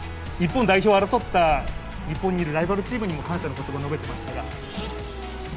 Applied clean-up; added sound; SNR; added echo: none; Race car, auto racing; 12 dB; none.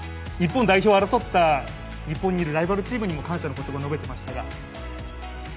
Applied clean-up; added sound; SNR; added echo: none; none; none; none.